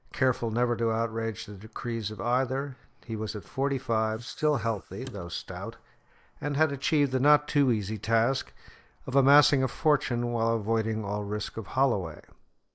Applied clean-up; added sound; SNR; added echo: neural mask model Resemble Enhance denoiser.